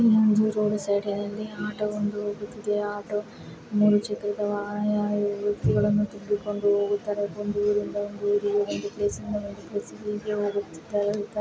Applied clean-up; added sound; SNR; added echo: none; none; none; none.